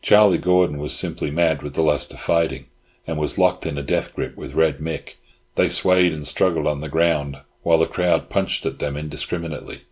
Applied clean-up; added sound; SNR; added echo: none; none; none; none.